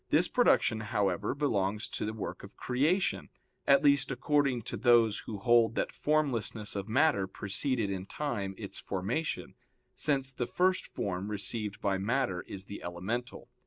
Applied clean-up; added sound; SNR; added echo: none; none; none; none.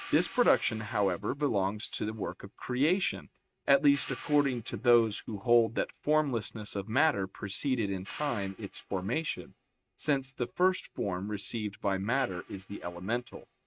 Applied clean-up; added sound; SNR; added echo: neural mask model RNNoise.